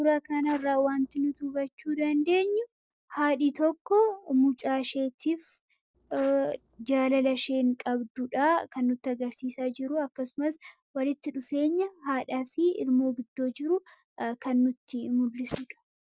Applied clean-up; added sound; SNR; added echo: neural separator model SepFormer DNS4.